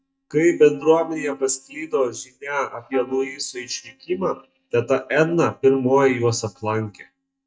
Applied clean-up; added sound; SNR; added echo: neural mask model DeepFilterNet 3.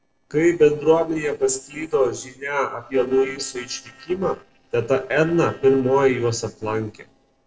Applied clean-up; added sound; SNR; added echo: neural separator model SepFormer DNS4.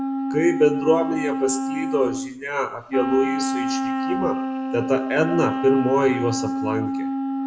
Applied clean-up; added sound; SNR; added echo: none; Wind instrument, woodwind instrument; 2 dB; reverberation time 0.5 s.